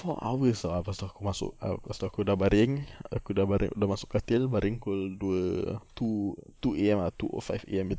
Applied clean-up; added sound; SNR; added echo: none; none; none; none.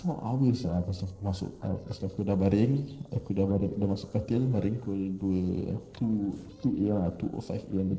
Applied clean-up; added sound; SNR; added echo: neural separator model SepFormer DNS4.